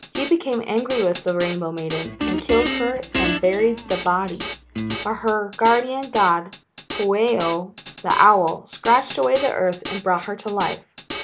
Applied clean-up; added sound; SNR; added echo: none; Drum kit + Guitar; 9 dB; none.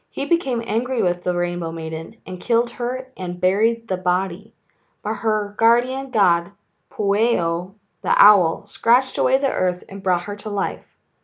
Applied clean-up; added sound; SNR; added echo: none; none; none; none.